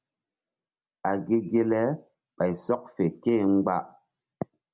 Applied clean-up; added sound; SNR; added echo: none; none; none; none.